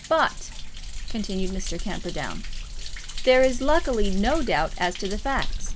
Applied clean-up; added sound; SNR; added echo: none; Thunder; 2 dB; none.